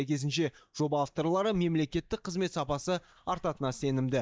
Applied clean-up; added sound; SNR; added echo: neural mask model DeepFilterNet 3.